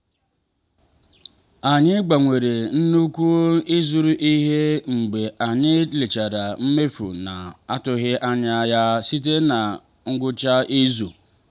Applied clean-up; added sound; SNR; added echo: none; none; none; none.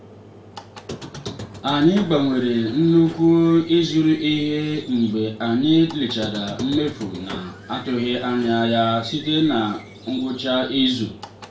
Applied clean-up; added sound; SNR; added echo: none; Squeak; 17 dB; reverberation time 0.3 s.